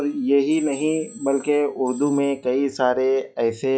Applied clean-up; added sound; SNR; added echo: classical method log-MMSE.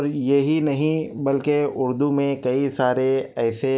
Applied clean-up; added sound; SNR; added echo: none; none; none; none.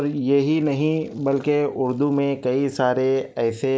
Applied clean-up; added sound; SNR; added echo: neural mask model Resemble Enhance denoiser.